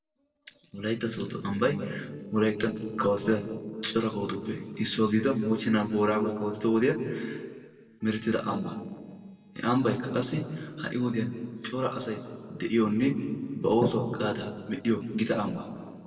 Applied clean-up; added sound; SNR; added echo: neural separator model SepFormer DNS4.